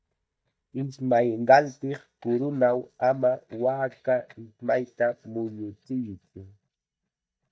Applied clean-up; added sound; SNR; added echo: neural mask model DeepFilterNet 3.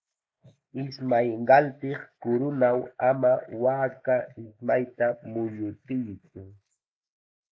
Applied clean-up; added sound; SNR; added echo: neural mask model Resemble Enhance denoiser.